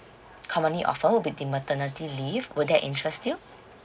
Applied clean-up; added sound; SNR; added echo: none; none; none; none.